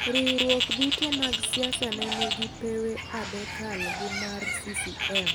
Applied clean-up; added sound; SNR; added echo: none; Bird; -2 dB; none.